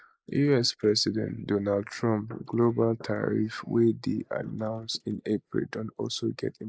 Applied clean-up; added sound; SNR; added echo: neural mask model Resemble Enhance denoiser.